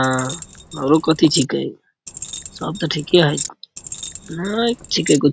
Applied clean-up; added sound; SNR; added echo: none; Keys jangling; 11 dB; none.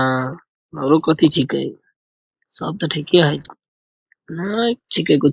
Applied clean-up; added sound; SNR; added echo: neural mask model Resemble Enhance denoiser.